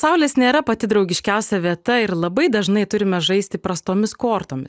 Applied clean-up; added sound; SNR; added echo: none; none; none; none.